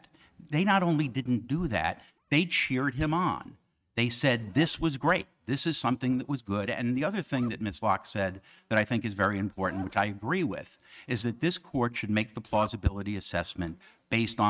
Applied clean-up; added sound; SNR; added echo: neural mask model RNNoise.